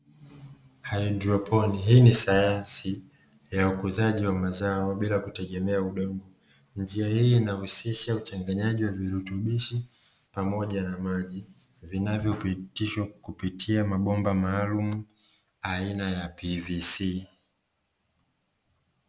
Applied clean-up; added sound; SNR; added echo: none; none; none; none.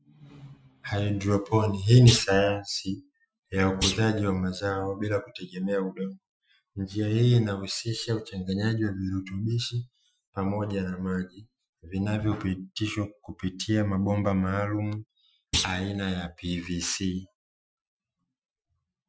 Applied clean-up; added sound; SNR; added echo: classical method Wiener filter.